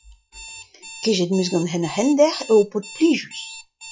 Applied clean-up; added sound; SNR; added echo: classical method log-MMSE.